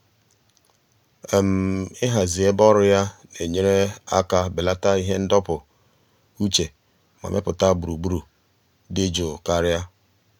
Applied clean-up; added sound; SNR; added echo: none; none; none; none.